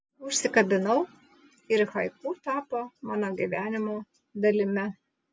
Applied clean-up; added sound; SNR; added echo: none; none; none; none.